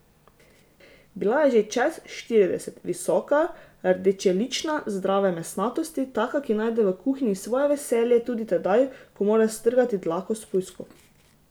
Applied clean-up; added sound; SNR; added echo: none; none; none; none.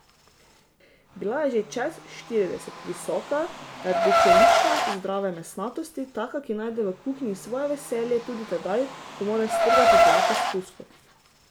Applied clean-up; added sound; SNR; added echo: none; Car; -4 dB; none.